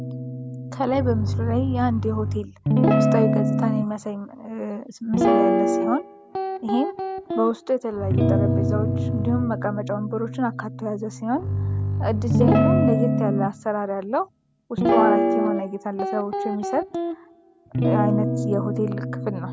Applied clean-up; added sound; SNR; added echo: none; Guitar + Bowed string instrument; -4 dB; none.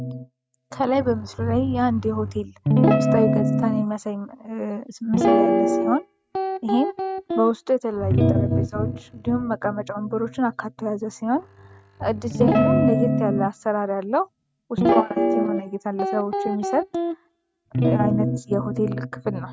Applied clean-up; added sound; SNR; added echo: neural mask model RNNoise.